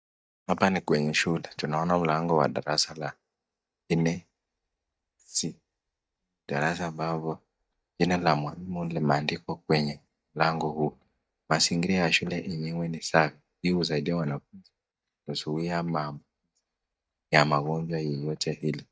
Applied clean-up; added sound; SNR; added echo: neural mask model DeepFilterNet 3.